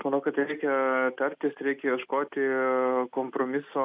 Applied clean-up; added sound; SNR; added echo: none; none; none; none.